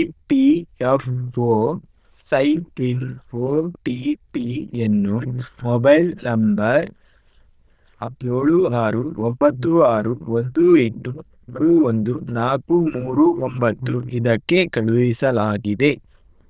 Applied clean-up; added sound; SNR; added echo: neural diffusion model UNIVERSE++.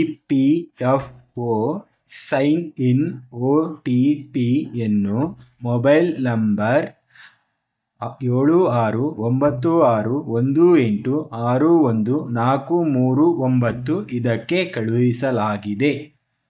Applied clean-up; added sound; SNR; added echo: neural mask model DeepFilterNet 3.